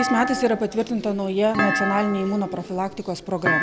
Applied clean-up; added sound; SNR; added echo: none; Thump, thud; 5 dB; none.